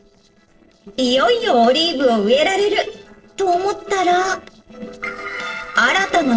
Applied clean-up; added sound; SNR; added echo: neural separator model SepFormer DNS4.